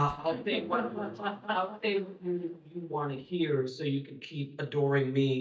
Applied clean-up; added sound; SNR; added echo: neural mask model DeepFilterNet 3.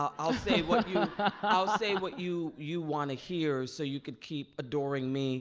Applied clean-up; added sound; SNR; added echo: none; none; none; none.